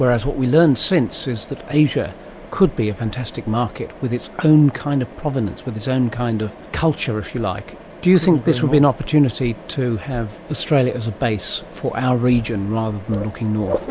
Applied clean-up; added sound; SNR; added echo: none; Mechanisms; 16 dB; none.